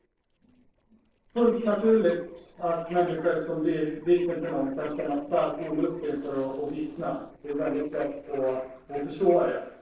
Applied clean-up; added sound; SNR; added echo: neural separator model SepFormer DNS4.